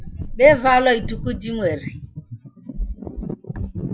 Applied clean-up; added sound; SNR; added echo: classical method log-MMSE.